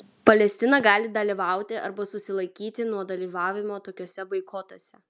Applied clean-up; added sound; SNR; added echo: none; none; none; none.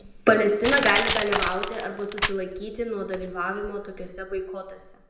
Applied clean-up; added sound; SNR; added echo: none; Crushing; 5 dB; reverberation time 0.8 s.